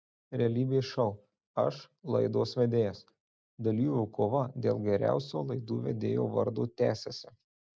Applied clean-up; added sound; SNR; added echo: none; none; none; none.